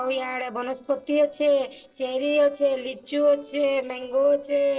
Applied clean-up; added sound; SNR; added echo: neural separator model SepFormer DNS4.